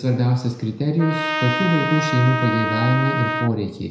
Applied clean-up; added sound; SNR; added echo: none; Trumpet; 5 dB; reverberation time 0.8 s.